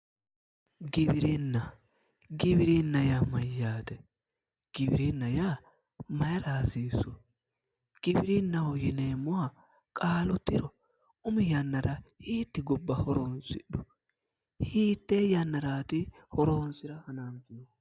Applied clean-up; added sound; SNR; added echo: none; none; none; none.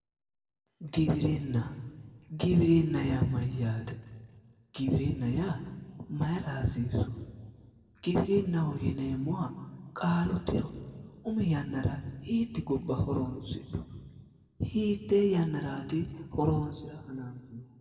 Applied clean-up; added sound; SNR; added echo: none; none; none; reverberation time 1.4 s.